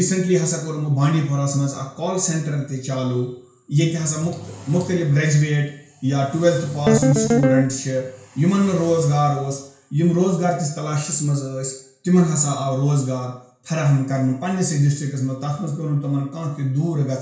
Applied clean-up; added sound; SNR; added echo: none; Guitar; -2 dB; reverberation time 0.5 s.